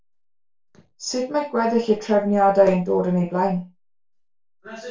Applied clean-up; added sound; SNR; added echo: none; none; none; reverberation time 0.2 s.